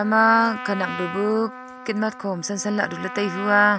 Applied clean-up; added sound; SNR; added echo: none; Trumpet; 12 dB; none.